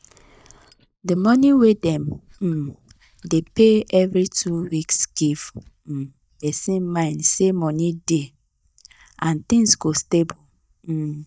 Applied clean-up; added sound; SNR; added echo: neural mask model DeepFilterNet 3.